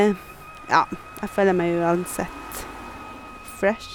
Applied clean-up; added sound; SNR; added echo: none; Wind instrument, woodwind instrument + Engine / Car; 15 dB; none.